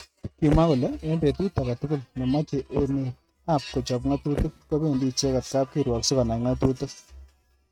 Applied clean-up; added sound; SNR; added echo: neural mask model RNNoise.